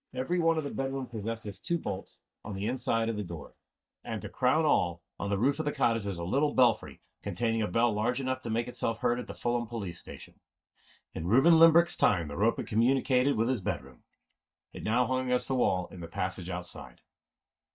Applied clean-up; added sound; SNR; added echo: neural mask model DeepFilterNet 3.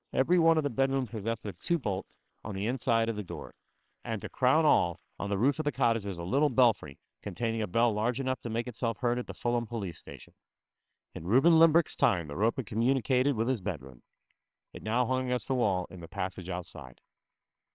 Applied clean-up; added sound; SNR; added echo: neural separator model SepFormer WHAMR!.